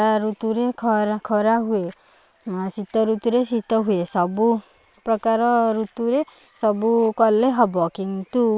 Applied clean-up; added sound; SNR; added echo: neural separator model SepFormer WHAM!.